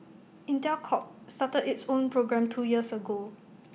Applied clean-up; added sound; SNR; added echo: none; none; none; none.